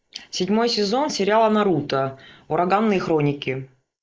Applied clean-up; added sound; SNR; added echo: neural mask model Resemble Enhance denoiser.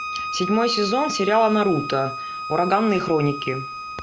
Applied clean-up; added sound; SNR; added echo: none; Bowed string instrument; 8 dB; none.